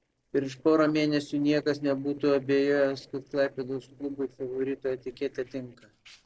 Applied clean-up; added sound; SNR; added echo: neural separator model SepFormer DNS4.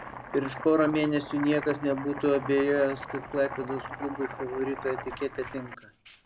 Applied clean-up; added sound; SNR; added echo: none; Domestic sounds, home sounds; 11 dB; none.